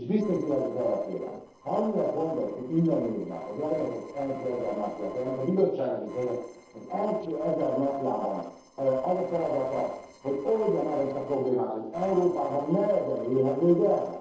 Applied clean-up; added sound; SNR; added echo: neural separator model SepFormer DNS4.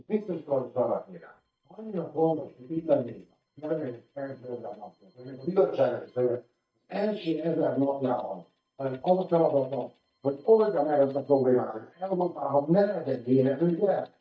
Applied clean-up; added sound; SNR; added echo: neural mask model DeepFilterNet 3.